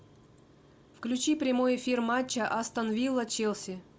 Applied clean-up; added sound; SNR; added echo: none; none; none; none.